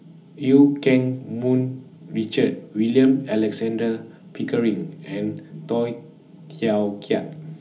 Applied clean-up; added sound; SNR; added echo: none; none; none; reverberation time 0.4 s.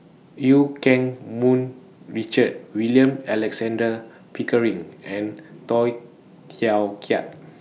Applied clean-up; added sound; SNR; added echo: none; none; none; none.